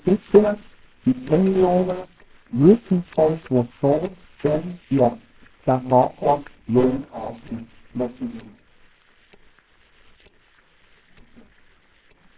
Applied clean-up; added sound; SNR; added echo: neural separator model SepFormer WHAMR!.